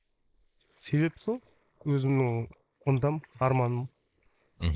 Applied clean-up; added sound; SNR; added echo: neural mask model Resemble Enhance denoiser.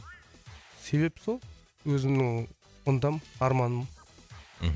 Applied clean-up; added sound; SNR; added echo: none; none; none; none.